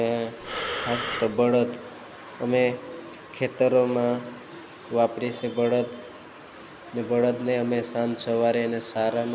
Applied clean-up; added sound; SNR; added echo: none; Breathing; 5 dB; none.